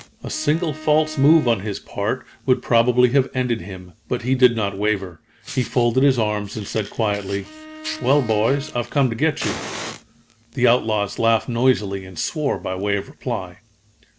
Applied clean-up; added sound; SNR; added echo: none; Fire + Bowed string instrument; 17 dB; none.